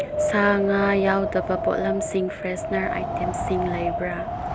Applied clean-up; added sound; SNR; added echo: none; Wind; 2 dB; none.